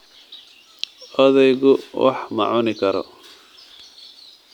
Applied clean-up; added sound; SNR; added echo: none; none; none; none.